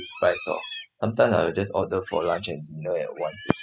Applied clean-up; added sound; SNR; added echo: classical method spectral subtraction.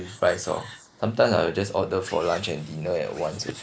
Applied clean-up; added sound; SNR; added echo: neural mask model Resemble Enhance denoiser.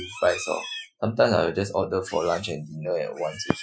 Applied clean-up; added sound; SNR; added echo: classical method Wiener filter.